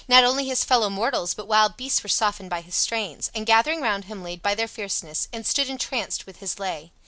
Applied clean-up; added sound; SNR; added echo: none; none; none; none.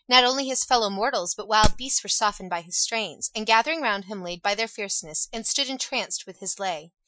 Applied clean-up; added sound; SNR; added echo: classical method Wiener filter.